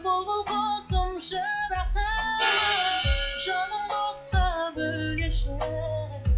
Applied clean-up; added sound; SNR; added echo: classical method log-MMSE.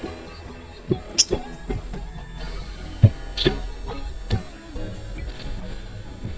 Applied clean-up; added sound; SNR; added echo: neural mask model DeepFilterNet 3.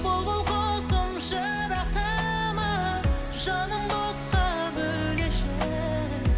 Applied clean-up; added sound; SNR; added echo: none; none; none; none.